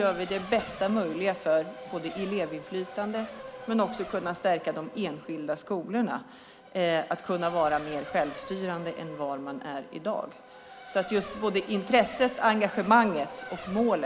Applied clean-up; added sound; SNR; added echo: none; Race car, auto racing; 14 dB; none.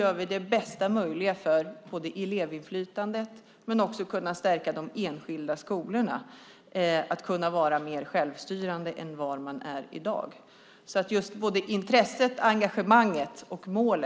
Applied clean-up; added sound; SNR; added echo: none; none; none; none.